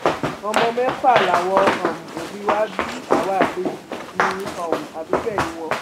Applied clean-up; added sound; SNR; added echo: none; Run; -1 dB; none.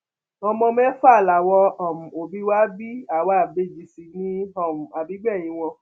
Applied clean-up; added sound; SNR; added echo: none; none; none; none.